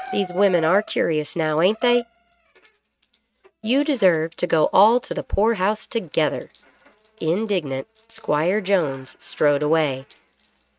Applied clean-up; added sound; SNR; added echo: neural mask model RNNoise.